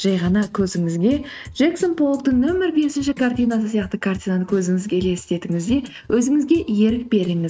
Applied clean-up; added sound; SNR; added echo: neural mask model RNNoise.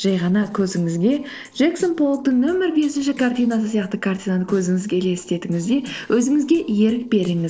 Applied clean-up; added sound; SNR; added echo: neural separator model SepFormer DNS4.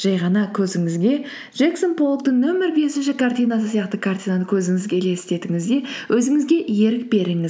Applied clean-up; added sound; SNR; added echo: none; none; none; none.